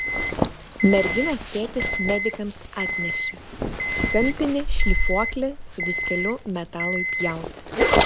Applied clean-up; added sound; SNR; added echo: none; Zipper (clothing) + Alarm; -2 dB; none.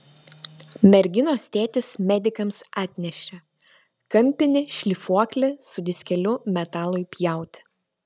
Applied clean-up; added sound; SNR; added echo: none; none; none; none.